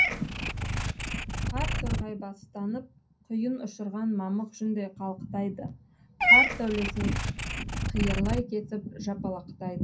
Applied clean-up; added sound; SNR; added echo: none; Meow / Purr; -2 dB; reverberation time 0.3 s.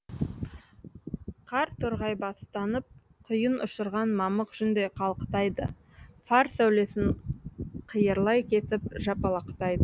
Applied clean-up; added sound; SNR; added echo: none; none; none; none.